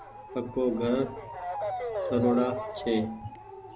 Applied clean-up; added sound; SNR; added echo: none; Motor vehicle (road) / Siren; 6 dB; none.